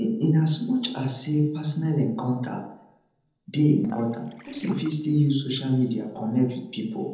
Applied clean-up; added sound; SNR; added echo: neural separator model SepFormer DNS4.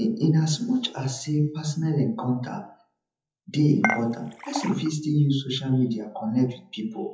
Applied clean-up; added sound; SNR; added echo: classical method WPE with log-MMSE.